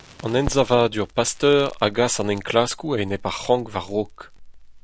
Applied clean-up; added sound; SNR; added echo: none; Crackle; 16 dB; none.